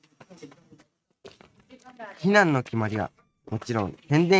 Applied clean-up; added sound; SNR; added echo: neural mask model RNNoise.